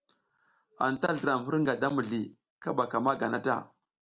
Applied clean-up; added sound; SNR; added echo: none; none; none; none.